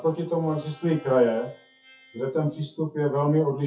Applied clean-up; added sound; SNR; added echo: classical method WPE with log-MMSE.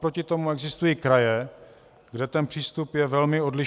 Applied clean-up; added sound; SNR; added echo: none; none; none; none.